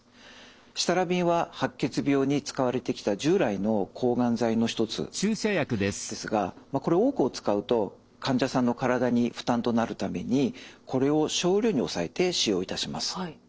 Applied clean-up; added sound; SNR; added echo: neural separator model SepFormer DNS4.